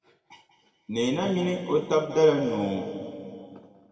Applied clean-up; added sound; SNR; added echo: none; none; none; reverberation time 2.4 s.